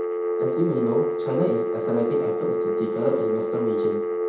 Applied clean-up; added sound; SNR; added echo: none; Telephone; -2 dB; reverberation time 0.8 s.